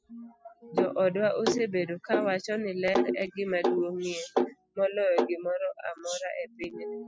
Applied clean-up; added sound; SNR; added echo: classical method spectral subtraction.